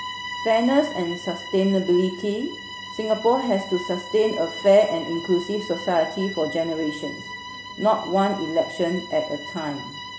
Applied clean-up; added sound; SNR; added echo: none; Bowed string instrument; 12 dB; none.